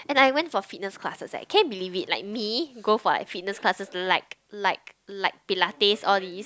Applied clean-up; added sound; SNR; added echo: none; none; none; none.